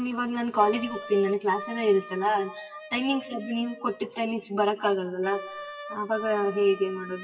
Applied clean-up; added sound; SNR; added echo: classical method WPE with log-MMSE.